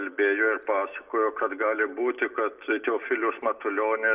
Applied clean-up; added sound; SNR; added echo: none; none; none; reverberation time 0.9 s.